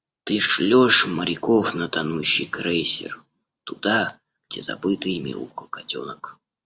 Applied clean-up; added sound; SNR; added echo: none; none; none; none.